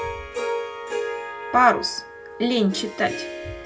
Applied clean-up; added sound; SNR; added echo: none; Harp; 7 dB; reverberation time 0.2 s.